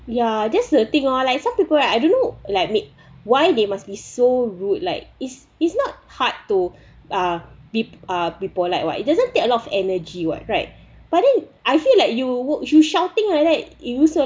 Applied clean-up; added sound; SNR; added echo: none; none; none; none.